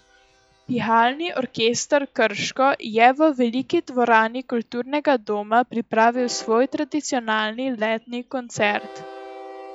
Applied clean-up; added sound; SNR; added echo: classical method log-MMSE.